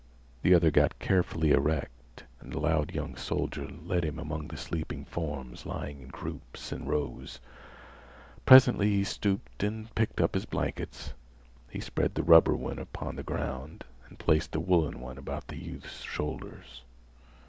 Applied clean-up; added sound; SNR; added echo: none; none; none; none.